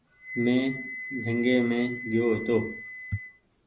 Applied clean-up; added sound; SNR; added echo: none; Wind instrument, woodwind instrument; 11 dB; none.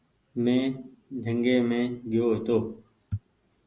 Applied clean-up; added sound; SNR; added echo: none; none; none; none.